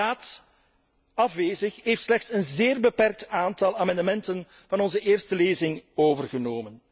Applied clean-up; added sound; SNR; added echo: none; none; none; none.